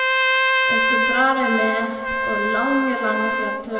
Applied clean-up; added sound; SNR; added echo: none; Trumpet; -3 dB; reverberation time 2.3 s.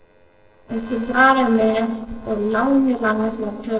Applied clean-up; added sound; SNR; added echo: neural separator model SepFormer DNS4.